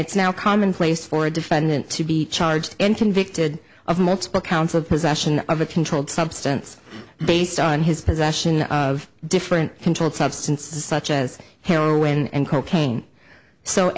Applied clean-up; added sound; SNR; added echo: none; none; none; none.